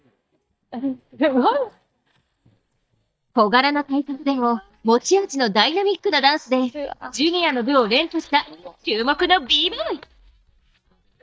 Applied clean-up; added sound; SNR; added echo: neural mask model DeepFilterNet 3.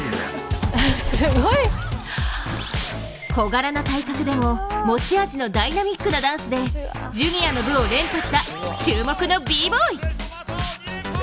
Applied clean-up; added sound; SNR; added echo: none; Keys jangling; 17 dB; none.